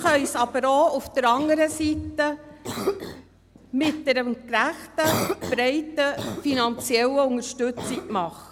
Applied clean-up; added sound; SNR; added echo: none; Cough; 10 dB; none.